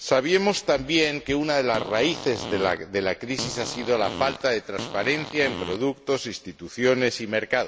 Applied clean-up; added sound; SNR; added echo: none; Fart; 11 dB; none.